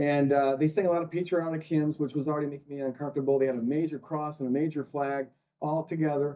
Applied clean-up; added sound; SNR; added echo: neural mask model DeepFilterNet 3.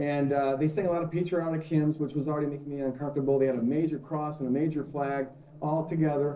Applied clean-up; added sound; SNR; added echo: neural separator model SepFormer DNS4.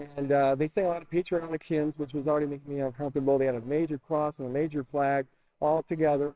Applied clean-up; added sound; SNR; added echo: neural separator model SepFormer WHAMR!.